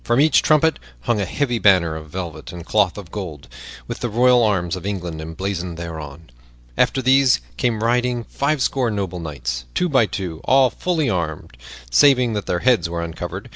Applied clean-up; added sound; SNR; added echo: none; none; none; none.